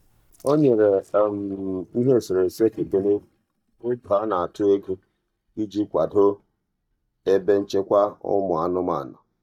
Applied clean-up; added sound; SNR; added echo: neural mask model DeepFilterNet 3.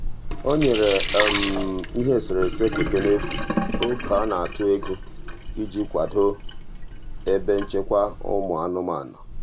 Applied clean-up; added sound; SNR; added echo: none; Sink (filling or washing); 3 dB; none.